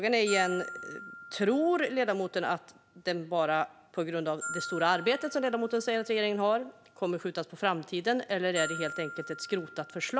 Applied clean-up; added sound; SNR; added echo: none; Glockenspiel; 13 dB; none.